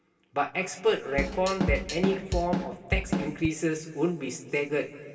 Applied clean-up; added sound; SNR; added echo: none; Drum kit; 1 dB; reverberation time 2.5 s.